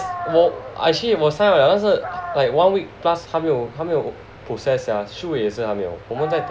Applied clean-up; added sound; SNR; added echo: none; Dog; 14 dB; none.